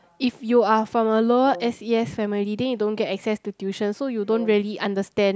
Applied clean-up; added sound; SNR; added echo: none; Brass instrument; 19 dB; none.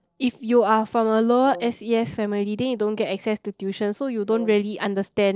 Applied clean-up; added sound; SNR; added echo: neural separator model SepFormer DNS4.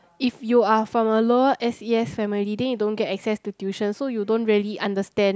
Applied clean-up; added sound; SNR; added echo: none; none; none; none.